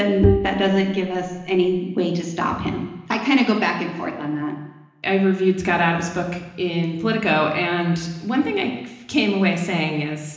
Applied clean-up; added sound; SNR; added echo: none; Bowed string instrument; 3 dB; reverberation time 1.0 s.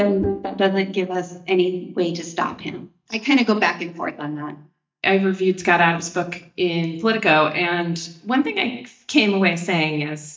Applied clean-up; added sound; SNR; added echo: neural mask model DeepFilterNet 3.